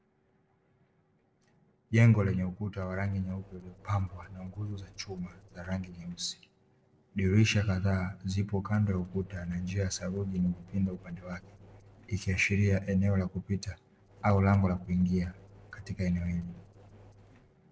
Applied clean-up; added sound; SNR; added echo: neural separator model SepFormer DNS4.